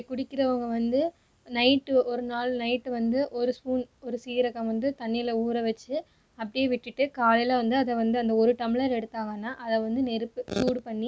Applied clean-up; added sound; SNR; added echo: none; none; none; none.